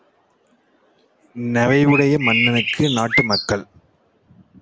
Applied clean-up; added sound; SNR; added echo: none; Bird; 1 dB; none.